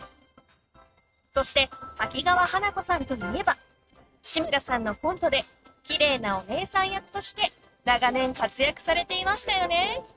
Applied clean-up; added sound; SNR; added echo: neural mask model RNNoise.